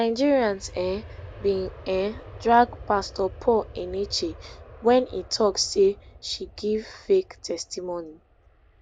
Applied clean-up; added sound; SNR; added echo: none; Aircraft; 18 dB; none.